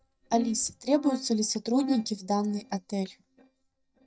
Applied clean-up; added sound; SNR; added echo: neural mask model DeepFilterNet 3.